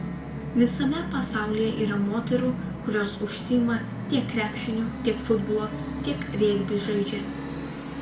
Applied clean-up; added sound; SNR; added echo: none; Musical instrument; 5 dB; reverberation time 0.3 s.